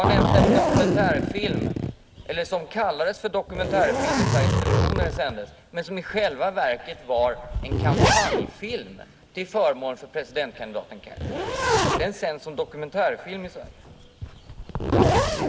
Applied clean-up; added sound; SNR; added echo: none; Zipper (clothing); -3 dB; none.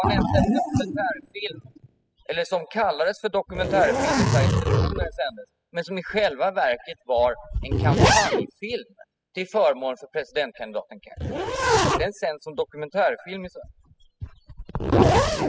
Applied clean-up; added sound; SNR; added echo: classical method spectral subtraction.